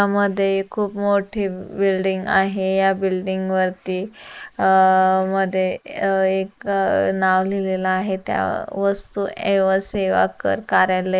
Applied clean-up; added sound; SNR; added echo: neural mask model Resemble Enhance denoiser.